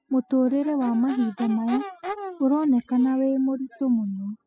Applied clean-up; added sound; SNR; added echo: classical method spectral subtraction.